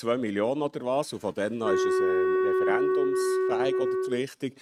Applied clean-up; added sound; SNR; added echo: neural mask model RNNoise.